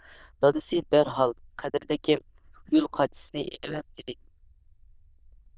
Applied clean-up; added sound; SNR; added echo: neural diffusion model UNIVERSE++.